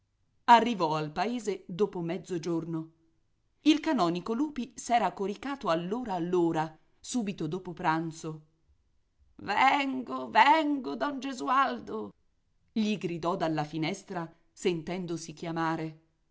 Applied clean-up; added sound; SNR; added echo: none; none; none; none.